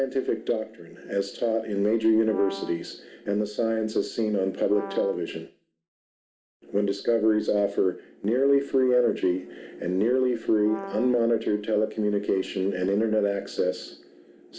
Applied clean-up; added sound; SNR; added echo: none; Brass instrument; 14 dB; reverberation time 0.4 s.